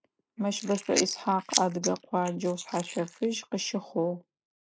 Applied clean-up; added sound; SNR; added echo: neural mask model Resemble Enhance denoiser.